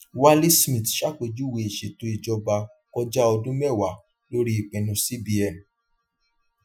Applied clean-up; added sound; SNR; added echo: classical method Wiener filter.